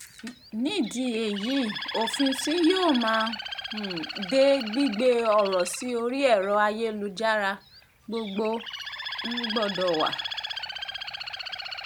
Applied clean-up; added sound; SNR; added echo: none; Bird; 9 dB; none.